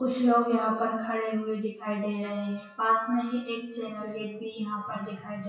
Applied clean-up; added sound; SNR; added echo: classical method WPE with log-MMSE.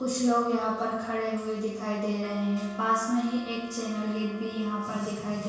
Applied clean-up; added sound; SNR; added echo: none; Trumpet; 19 dB; reverberation time 1.0 s.